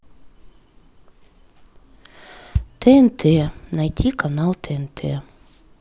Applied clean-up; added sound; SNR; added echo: none; Bass drum; 10 dB; none.